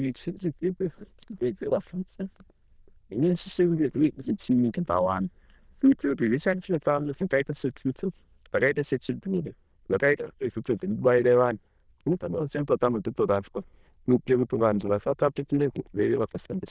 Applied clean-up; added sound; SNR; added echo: neural diffusion model UNIVERSE++.